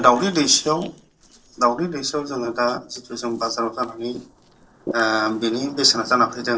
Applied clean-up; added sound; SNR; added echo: neural separator model SepFormer DNS4.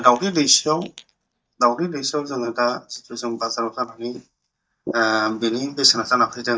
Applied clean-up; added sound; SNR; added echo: neural mask model DeepFilterNet 3.